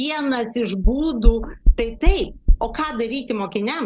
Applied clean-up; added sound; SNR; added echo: none; Knock; -4 dB; none.